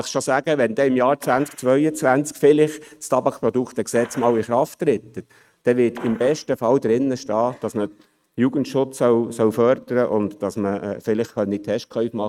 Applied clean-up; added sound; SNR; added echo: neural mask model RNNoise.